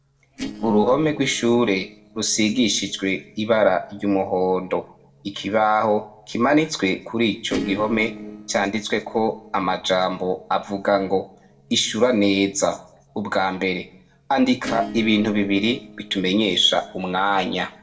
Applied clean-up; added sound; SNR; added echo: neural separator model SepFormer DNS4.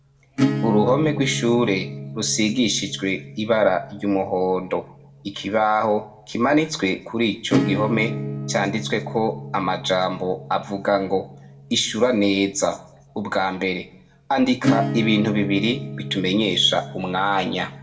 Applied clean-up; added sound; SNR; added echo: none; Acoustic guitar / Strum; 7 dB; reverberation time 0.5 s.